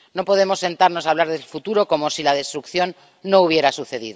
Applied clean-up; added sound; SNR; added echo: none; none; none; none.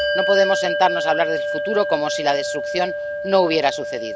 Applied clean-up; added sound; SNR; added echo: none; Bell; 2 dB; none.